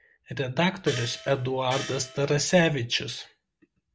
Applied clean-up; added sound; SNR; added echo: none; Gong; 11 dB; none.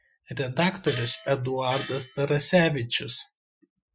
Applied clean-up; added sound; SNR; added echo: classical method Wiener filter.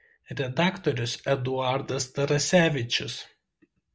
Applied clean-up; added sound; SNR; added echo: none; none; none; none.